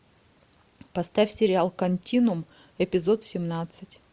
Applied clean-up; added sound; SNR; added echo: none; none; none; none.